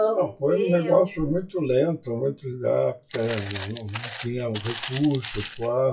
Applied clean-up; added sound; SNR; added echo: classical method WPE with log-MMSE.